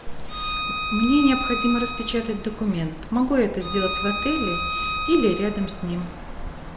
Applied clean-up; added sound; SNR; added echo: none; Bowed string instrument; 6 dB; none.